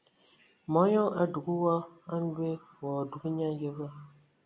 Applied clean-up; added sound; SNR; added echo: none; none; none; none.